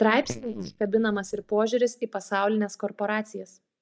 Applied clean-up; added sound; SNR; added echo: neural mask model DeepFilterNet 3.